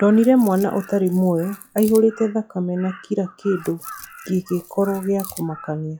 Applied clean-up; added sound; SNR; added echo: classical method log-MMSE.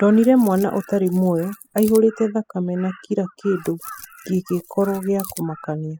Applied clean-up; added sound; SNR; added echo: classical method spectral subtraction.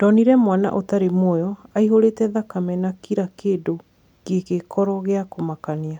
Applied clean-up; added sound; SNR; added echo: none; none; none; none.